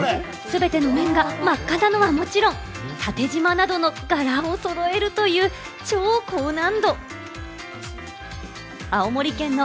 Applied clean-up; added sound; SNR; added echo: none; none; none; none.